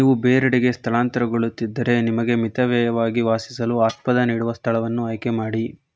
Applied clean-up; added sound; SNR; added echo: neural mask model RNNoise.